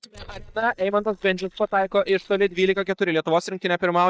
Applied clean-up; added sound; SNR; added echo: neural mask model DeepFilterNet 3.